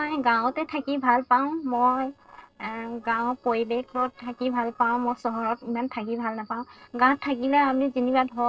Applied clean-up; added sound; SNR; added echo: neural separator model SepFormer DNS4.